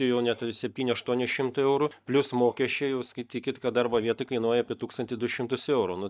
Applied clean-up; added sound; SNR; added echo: neural mask model DeepFilterNet 3.